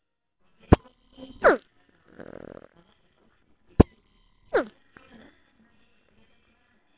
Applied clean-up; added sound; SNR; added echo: neural separator model SepFormer WHAMR!.